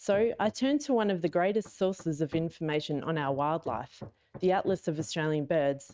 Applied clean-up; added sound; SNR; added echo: neural mask model RNNoise.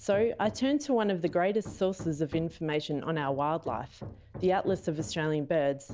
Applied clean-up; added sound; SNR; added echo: none; Hammer; 17 dB; none.